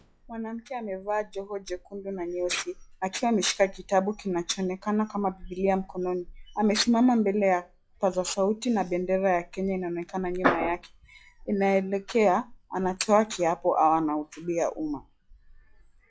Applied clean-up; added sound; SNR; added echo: classical method log-MMSE.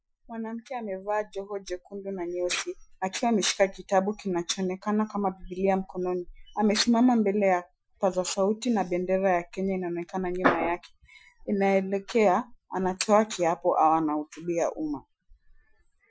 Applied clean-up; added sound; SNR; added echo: classical method Wiener filter.